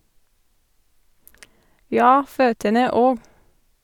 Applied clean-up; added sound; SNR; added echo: none; none; none; none.